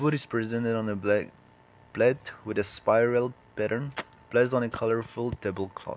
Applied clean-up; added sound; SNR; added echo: none; none; none; none.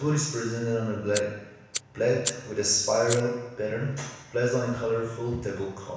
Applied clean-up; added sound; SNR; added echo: none; Fire; 10 dB; reverberation time 1.1 s.